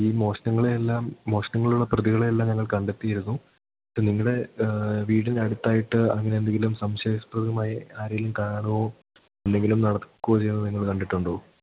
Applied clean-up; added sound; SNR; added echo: none; none; none; none.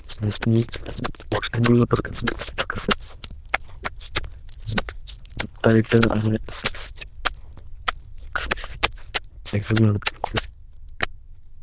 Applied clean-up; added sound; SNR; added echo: neural diffusion model UNIVERSE++.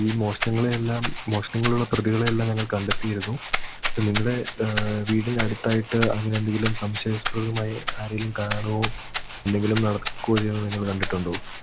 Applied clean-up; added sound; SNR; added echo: none; Rattle (instrument); 6 dB; none.